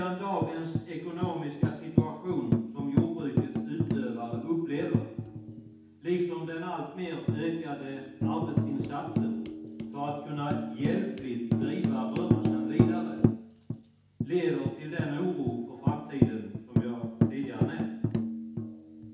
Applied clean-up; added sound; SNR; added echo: none; Tambourine; -3 dB; reverberation time 0.9 s.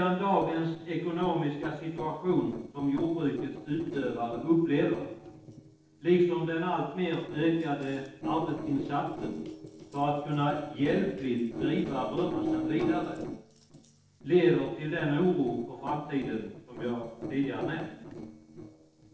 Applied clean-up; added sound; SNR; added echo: neural separator model SepFormer DNS4.